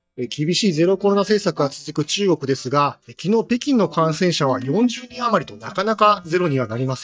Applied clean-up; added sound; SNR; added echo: neural mask model DeepFilterNet 3.